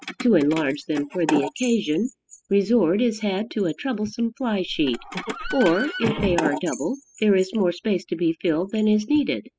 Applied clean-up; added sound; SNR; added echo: classical method spectral subtraction.